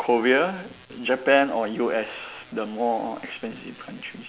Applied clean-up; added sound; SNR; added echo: none; none; none; none.